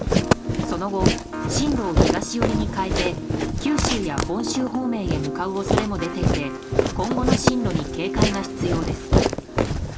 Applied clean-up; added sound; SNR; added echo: none; Walk, footsteps; -2 dB; reverberation time 1.0 s.